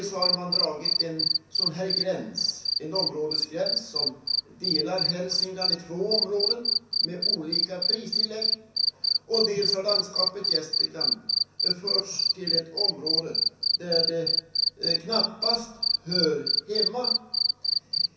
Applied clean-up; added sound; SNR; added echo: none; Cricket; -5 dB; reverberation time 0.6 s.